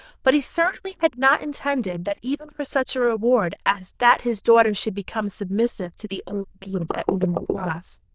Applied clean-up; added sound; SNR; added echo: neural diffusion model UNIVERSE++.